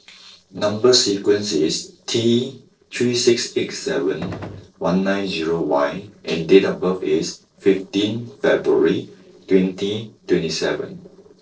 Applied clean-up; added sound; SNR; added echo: neural separator model SepFormer DNS4.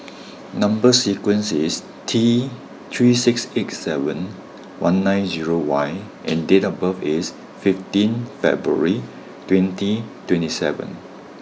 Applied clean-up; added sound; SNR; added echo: none; none; none; none.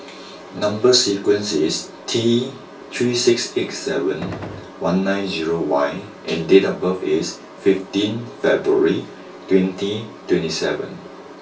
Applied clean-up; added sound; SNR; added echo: none; Gunshot, gunfire; 11 dB; reverberation time 0.2 s.